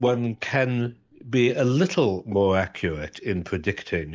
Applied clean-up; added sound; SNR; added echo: neural mask model DeepFilterNet 3.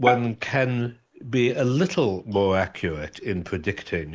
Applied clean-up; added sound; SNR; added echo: neural mask model Resemble Enhance denoiser.